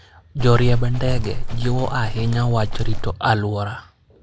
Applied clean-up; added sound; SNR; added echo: none; Livestock, farm animals, working animals; -1 dB; none.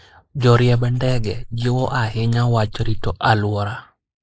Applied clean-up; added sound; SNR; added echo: neural mask model Resemble Enhance denoiser.